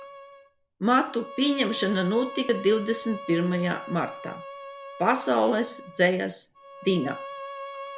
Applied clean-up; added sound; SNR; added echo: none; Bowed string instrument; 13 dB; none.